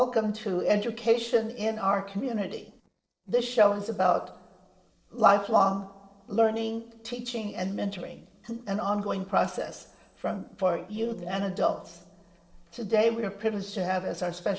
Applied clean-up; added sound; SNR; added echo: neural separator model SepFormer DNS4.